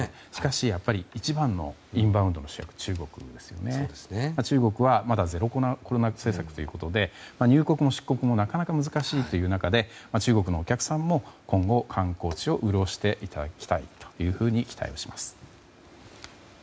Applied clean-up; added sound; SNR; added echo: none; none; none; none.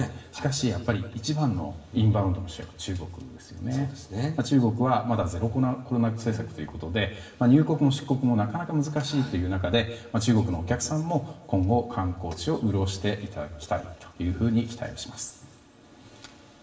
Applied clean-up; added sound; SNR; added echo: none; none; none; reverberation time 0.8 s.